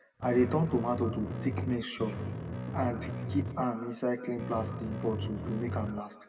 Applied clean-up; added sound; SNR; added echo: none; Bass guitar; 4 dB; reverberation time 1.3 s.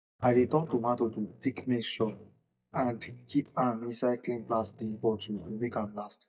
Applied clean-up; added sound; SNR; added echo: neural mask model DeepFilterNet 3.